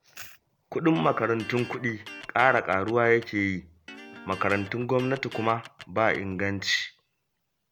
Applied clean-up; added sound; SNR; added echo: none; Electric guitar; 17 dB; none.